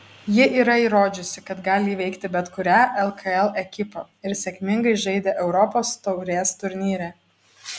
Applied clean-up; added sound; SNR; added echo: none; none; none; none.